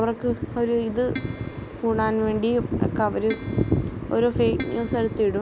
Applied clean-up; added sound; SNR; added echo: none; Keyboard (musical); 14 dB; none.